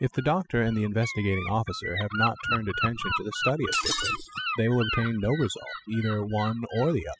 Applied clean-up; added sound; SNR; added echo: classical method spectral subtraction.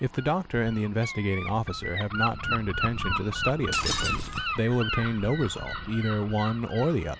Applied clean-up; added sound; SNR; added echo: none; Shatter + Gull, seagull / Wind; 5 dB; none.